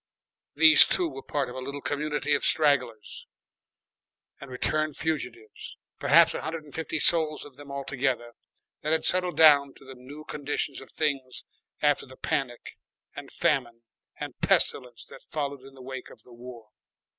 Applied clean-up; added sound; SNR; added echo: none; none; none; none.